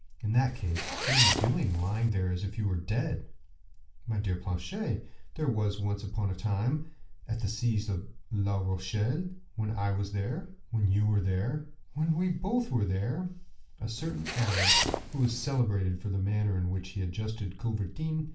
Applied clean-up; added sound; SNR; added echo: none; Zipper (clothing); 1 dB; reverberation time 0.3 s.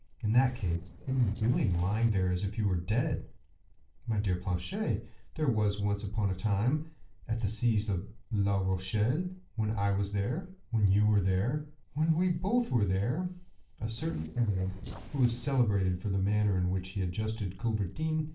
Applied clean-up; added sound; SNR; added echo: neural separator model SepFormer DNS4.